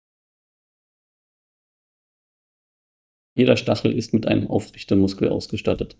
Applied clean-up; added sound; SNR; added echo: neural mask model DeepFilterNet 3.